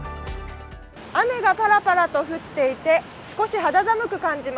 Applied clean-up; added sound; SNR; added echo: none; none; none; none.